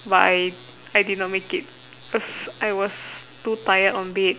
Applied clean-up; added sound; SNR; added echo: none; none; none; none.